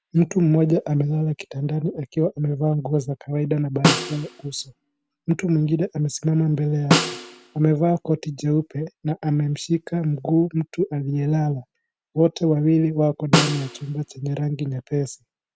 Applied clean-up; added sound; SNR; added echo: none; Snare drum; 3 dB; none.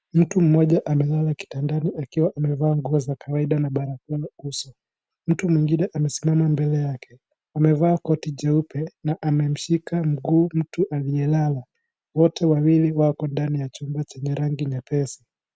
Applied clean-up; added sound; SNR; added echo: none; none; none; none.